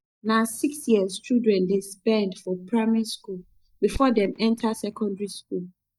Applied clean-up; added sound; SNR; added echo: neural mask model DeepFilterNet 3.